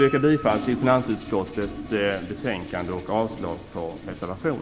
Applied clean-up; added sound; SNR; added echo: none; Toilet flush + Piano; 12 dB; none.